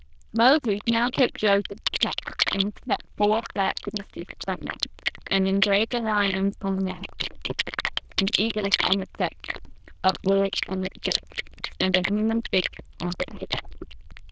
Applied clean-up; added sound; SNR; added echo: neural diffusion model UNIVERSE++.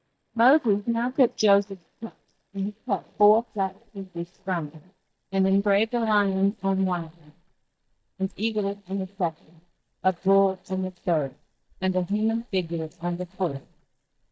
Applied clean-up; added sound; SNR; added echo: neural mask model DeepFilterNet 3.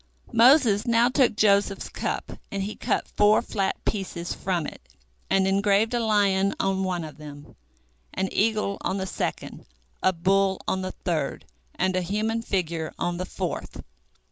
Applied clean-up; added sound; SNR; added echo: none; none; none; none.